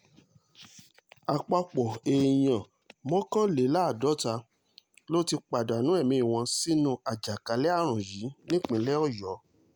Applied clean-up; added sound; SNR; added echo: none; none; none; none.